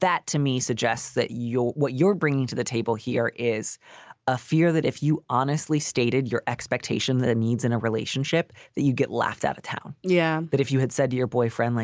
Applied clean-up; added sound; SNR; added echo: none; none; none; none.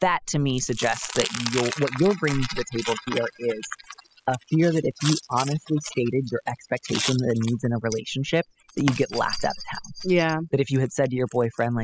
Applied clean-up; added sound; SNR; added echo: classical method spectral subtraction.